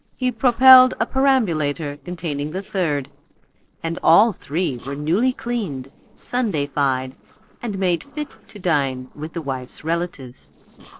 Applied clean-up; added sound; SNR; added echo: neural separator model SepFormer DNS4.